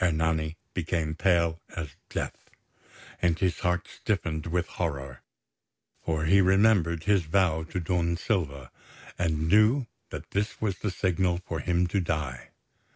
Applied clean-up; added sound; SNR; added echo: none; none; none; none.